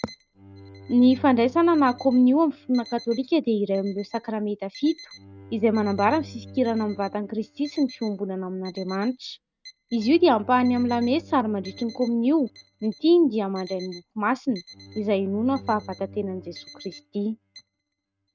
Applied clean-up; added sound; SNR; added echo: neural mask model RNNoise.